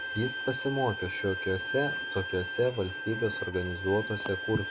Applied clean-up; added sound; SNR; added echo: none; Bowed string instrument; 5 dB; none.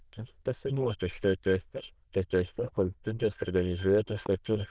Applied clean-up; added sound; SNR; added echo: neural diffusion model UNIVERSE++.